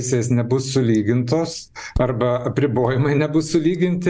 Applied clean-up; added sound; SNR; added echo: neural mask model Resemble Enhance denoiser.